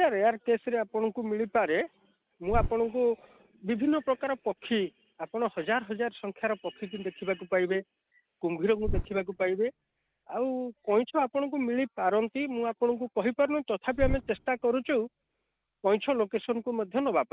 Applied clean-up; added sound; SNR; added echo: none; Bird; 8 dB; none.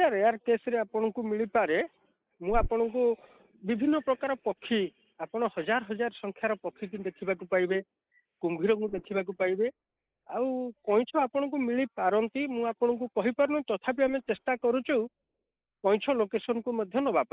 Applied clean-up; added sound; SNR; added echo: neural mask model Resemble Enhance denoiser.